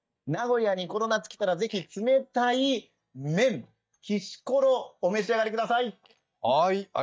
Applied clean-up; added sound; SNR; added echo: neural mask model DeepFilterNet 3.